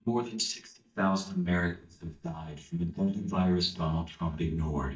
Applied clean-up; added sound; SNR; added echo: neural mask model DeepFilterNet 3.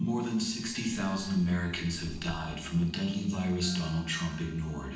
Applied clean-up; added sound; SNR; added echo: neural separator model SepFormer DNS4.